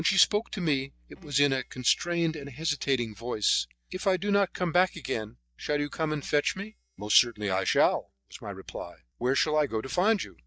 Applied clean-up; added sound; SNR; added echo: neural mask model DeepFilterNet 3.